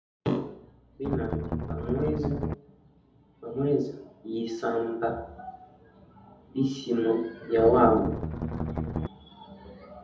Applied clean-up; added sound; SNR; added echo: none; Strum; 2 dB; reverberation time 0.7 s.